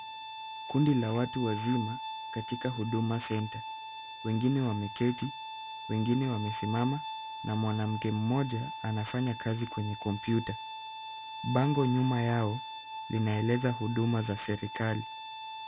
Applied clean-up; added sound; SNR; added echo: none; Bowed string instrument; 9 dB; none.